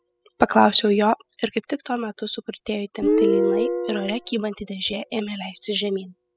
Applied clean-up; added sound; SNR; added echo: classical method spectral subtraction.